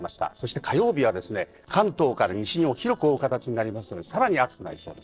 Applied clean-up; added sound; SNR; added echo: neural separator model SepFormer DNS4.